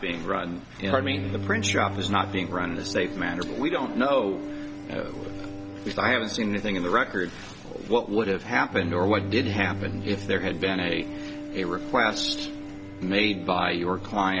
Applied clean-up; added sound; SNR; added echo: none; Bowed string instrument; 9 dB; none.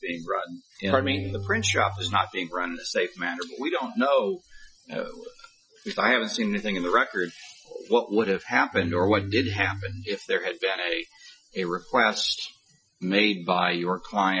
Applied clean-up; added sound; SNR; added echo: classical method Wiener filter.